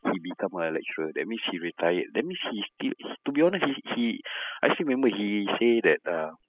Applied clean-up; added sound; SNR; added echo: classical method spectral subtraction.